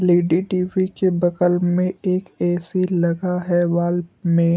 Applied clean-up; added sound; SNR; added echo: none; none; none; none.